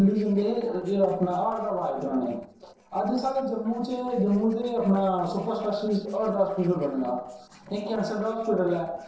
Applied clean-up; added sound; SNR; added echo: neural separator model SepFormer DNS4.